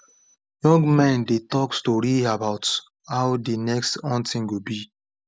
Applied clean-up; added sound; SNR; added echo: none; none; none; none.